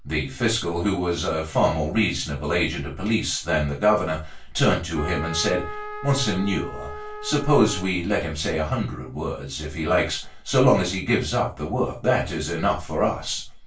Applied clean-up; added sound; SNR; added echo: none; Trumpet; 12 dB; reverberation time 0.2 s.